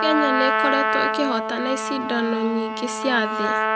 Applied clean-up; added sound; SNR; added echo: none; Trumpet; -1 dB; none.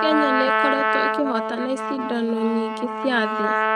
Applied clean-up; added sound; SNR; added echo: neural mask model RNNoise.